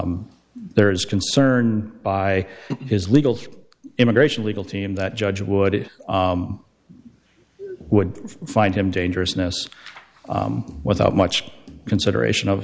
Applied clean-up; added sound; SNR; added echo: none; none; none; none.